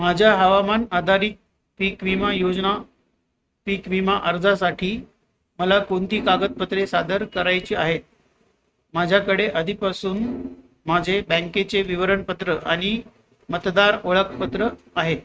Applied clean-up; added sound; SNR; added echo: neural mask model RNNoise.